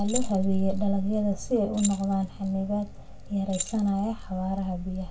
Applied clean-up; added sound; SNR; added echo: none; Keys jangling; 15 dB; reverberation time 0.2 s.